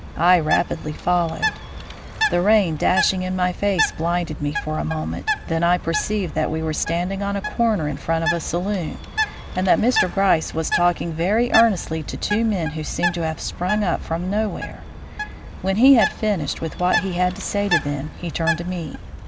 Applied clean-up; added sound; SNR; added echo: none; Bird; 7 dB; none.